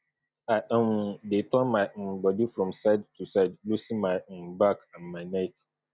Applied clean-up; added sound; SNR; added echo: none; none; none; none.